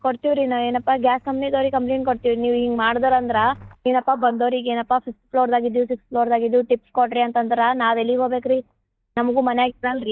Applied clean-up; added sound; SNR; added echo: neural mask model DeepFilterNet 3.